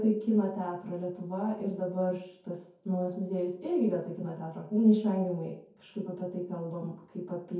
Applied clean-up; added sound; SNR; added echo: none; none; none; reverberation time 0.6 s.